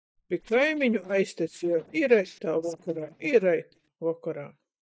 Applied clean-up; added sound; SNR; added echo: neural mask model DeepFilterNet 3.